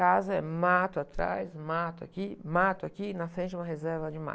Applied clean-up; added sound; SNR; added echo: none; none; none; none.